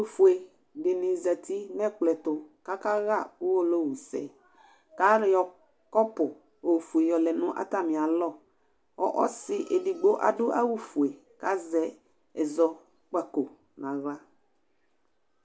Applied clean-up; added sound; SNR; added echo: none; none; none; none.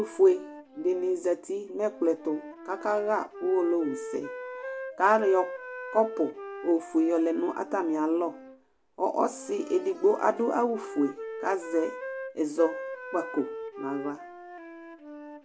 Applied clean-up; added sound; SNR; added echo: none; Wind instrument, woodwind instrument; 12 dB; none.